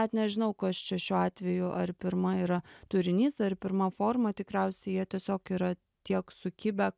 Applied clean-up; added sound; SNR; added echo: none; none; none; none.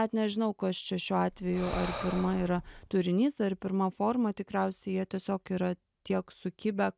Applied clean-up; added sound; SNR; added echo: none; Breathing; 9 dB; none.